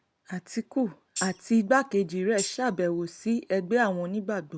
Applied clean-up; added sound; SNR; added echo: none; Tambourine; 11 dB; none.